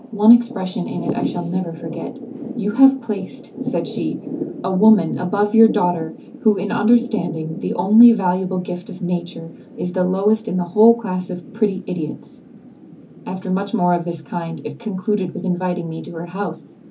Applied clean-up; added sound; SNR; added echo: none; Thunder / Rain; 13 dB; reverberation time 0.3 s.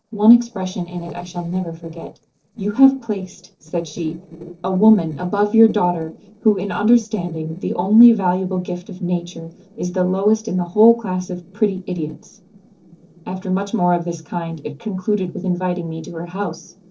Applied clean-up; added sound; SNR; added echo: neural separator model SepFormer DNS4.